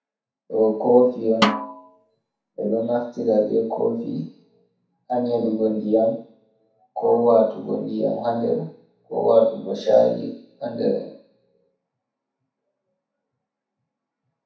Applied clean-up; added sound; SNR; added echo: none; Snare drum; 3 dB; reverberation time 0.7 s.